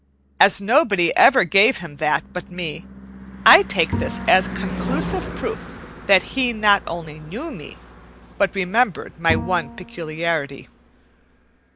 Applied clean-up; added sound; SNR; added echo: none; Car passing by / Engine / Truck + Bowed string instrument; 11 dB; none.